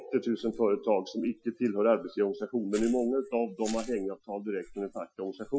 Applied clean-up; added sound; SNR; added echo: classical method Wiener filter.